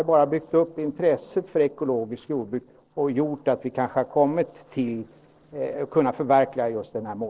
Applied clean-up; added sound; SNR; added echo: neural separator model SepFormer DNS4.